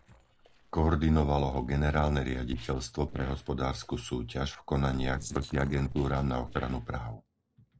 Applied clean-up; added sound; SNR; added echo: neural separator model SepFormer DNS4.